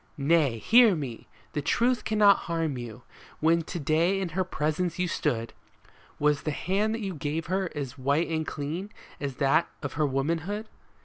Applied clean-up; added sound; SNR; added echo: none; none; none; none.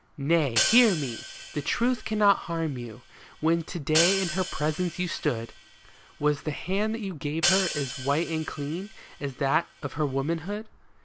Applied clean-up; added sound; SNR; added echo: none; Hi-hat; 7 dB; none.